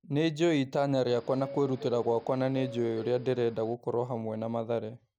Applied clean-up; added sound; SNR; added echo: none; Subway, metro, underground; 15 dB; none.